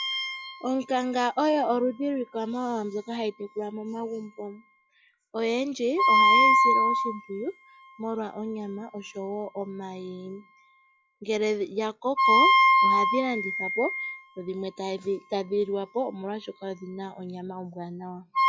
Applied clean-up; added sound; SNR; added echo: classical method log-MMSE.